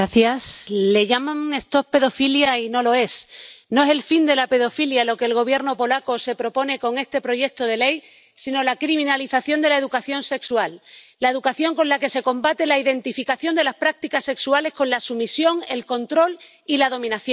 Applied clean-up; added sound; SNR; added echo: none; none; none; none.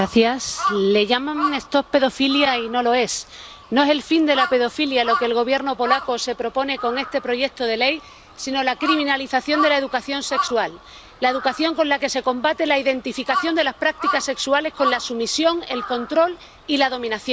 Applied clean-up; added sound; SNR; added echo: none; Crow; 10 dB; none.